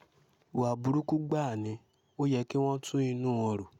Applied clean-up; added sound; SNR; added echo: none; none; none; none.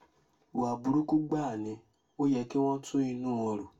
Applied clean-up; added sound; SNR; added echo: none; none; none; reverberation time 0.2 s.